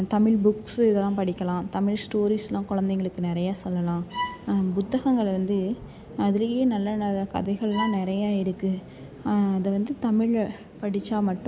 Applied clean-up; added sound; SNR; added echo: none; Bowed string instrument; 10 dB; none.